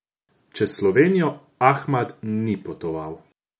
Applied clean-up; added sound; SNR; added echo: none; none; none; none.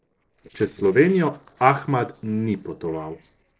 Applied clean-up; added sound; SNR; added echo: neural separator model SepFormer DNS4.